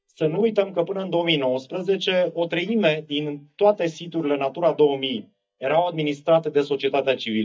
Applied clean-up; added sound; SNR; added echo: neural mask model DeepFilterNet 3.